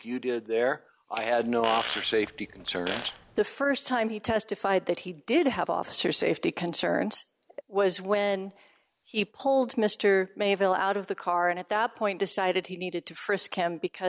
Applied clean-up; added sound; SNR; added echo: none; Fart; 9 dB; none.